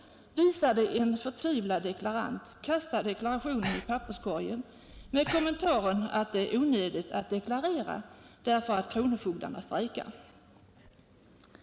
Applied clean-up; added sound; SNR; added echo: none; Breathing; 11 dB; none.